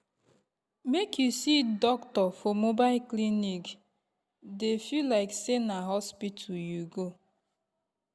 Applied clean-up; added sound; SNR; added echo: none; none; none; none.